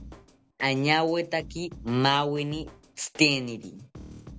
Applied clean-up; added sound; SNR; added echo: none; Drum kit; 19 dB; none.